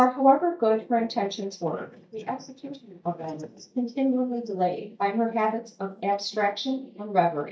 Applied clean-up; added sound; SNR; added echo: neural mask model DeepFilterNet 3.